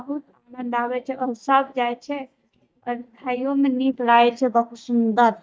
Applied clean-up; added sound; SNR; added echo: neural mask model DeepFilterNet 3.